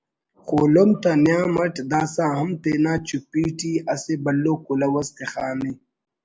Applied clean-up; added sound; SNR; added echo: none; none; none; none.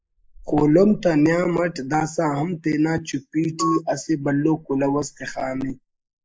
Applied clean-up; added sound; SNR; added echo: neural mask model Resemble Enhance denoiser.